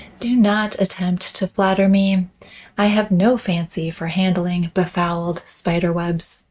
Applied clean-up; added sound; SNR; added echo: neural mask model RNNoise.